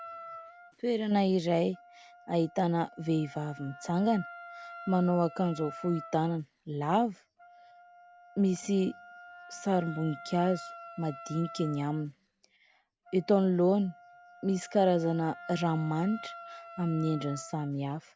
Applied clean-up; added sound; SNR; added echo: none; Wind instrument, woodwind instrument; 17 dB; none.